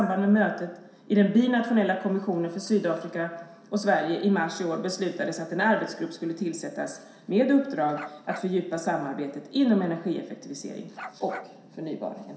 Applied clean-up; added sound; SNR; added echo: none; Bark; 15 dB; reverberation time 0.7 s.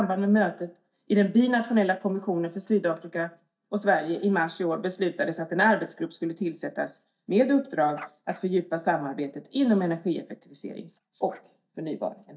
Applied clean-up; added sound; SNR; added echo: neural mask model DeepFilterNet 3.